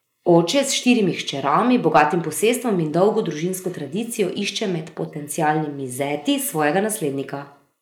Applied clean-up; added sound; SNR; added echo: neural mask model Resemble Enhance denoiser.